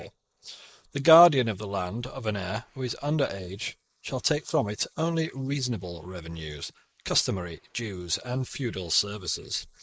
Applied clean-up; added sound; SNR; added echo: neural mask model Resemble Enhance denoiser.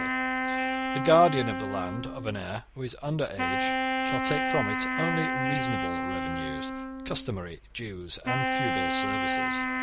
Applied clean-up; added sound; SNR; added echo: none; Wind instrument, woodwind instrument; -1 dB; none.